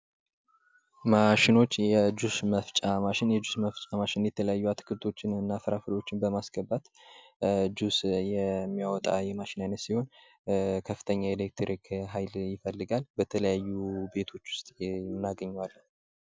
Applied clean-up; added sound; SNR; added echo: none; none; none; none.